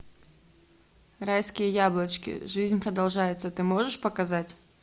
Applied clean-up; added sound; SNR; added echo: none; none; none; none.